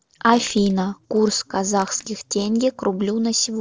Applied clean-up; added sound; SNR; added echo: neural separator model SepFormer DNS4.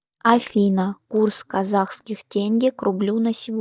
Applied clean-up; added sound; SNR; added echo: neural mask model DeepFilterNet 3.